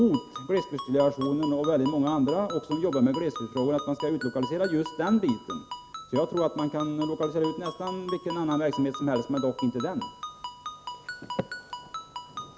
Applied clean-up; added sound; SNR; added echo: none; Ringtone; 12 dB; none.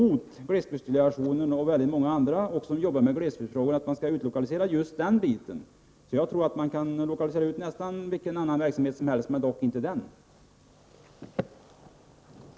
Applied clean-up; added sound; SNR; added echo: none; none; none; none.